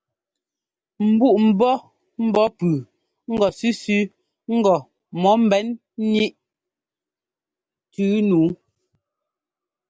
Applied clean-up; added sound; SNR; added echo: none; none; none; none.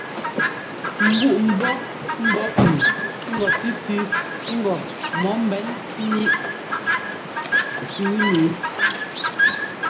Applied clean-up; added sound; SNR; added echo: none; Chirp, tweet; -1 dB; reverberation time 0.4 s.